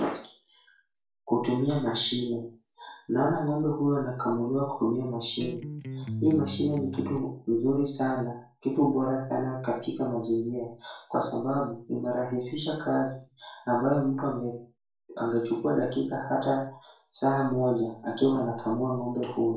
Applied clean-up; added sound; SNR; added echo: none; Electric guitar; 7 dB; reverberation time 0.4 s.